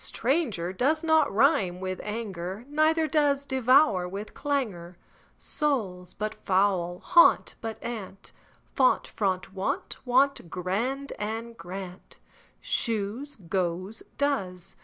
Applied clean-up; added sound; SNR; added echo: none; none; none; none.